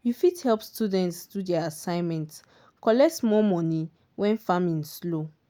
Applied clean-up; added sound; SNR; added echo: none; none; none; none.